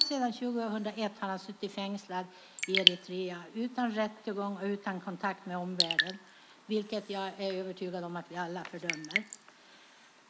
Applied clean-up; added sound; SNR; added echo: none; Raindrop / Drip; 1 dB; none.